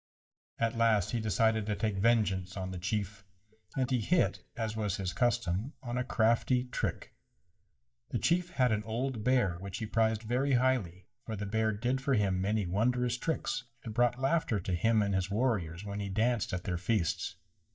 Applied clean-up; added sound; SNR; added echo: neural mask model DeepFilterNet 3.